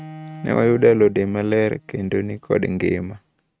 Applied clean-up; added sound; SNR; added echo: neural mask model RNNoise.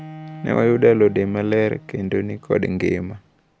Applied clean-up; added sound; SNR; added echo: none; Bowed string instrument; 20 dB; none.